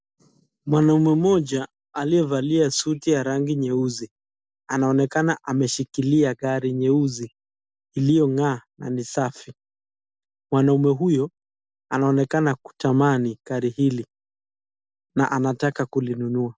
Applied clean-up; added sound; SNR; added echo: none; none; none; none.